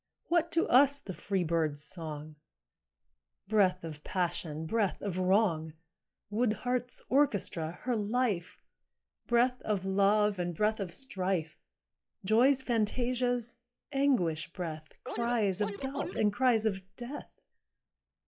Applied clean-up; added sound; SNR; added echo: classical method log-MMSE.